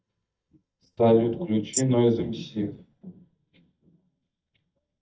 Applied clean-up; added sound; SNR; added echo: neural mask model DeepFilterNet 3.